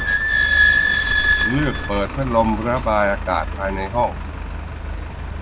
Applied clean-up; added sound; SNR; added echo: none; Squeak / Idling; -2 dB; none.